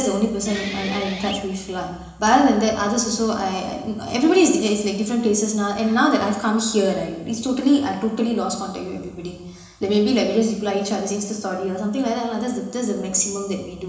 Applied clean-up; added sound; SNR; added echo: none; Guitar; 13 dB; reverberation time 1.0 s.